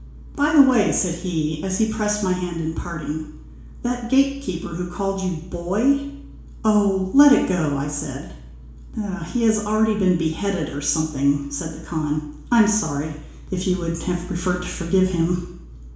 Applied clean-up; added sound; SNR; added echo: none; none; none; reverberation time 0.7 s.